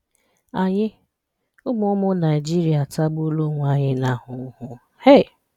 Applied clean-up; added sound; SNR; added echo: none; none; none; none.